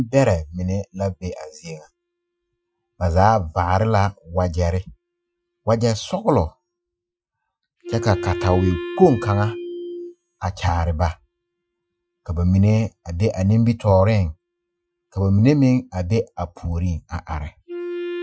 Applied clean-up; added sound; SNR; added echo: classical method Wiener filter.